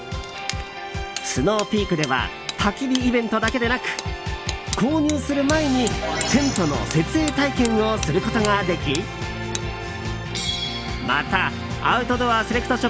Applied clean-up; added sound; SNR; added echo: none; none; none; reverberation time 0.3 s.